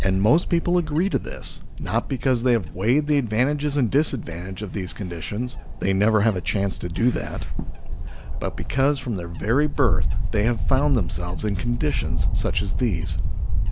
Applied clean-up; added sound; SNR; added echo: none; Wind / Bird; 0 dB; none.